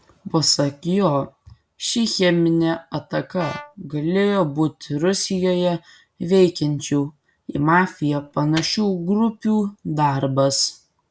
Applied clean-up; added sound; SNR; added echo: none; Brass instrument + Microwave oven; 17 dB; none.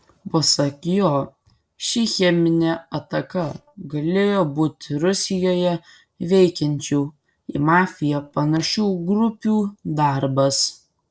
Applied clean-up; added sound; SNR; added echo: neural separator model SepFormer DNS4.